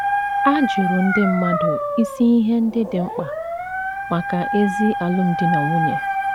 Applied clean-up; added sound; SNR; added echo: none; Dog; 3 dB; none.